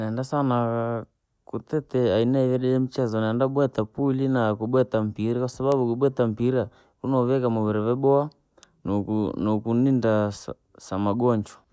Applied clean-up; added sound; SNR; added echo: none; none; none; none.